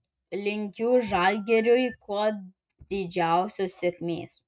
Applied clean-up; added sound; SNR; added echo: neural mask model RNNoise.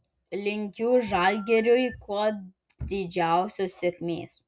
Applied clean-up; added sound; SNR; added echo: none; Telephone; 19 dB; none.